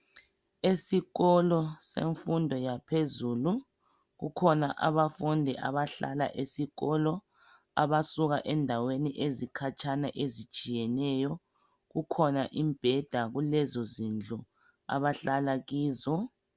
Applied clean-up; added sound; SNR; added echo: none; none; none; none.